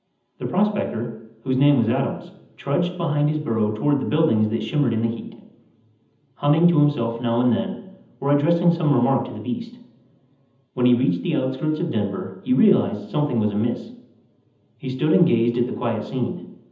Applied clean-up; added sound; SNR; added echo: none; none; none; reverberation time 0.8 s.